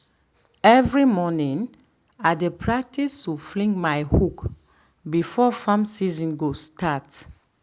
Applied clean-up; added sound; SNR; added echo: none; none; none; none.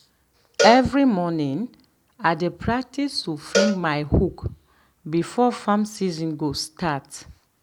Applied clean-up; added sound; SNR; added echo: none; Cowbell; 6 dB; none.